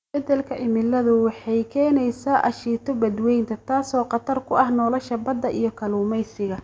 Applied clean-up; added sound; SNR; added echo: none; none; none; none.